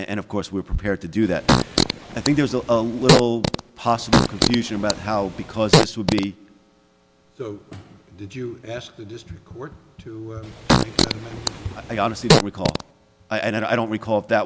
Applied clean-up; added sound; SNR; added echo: none; Fart; -4 dB; none.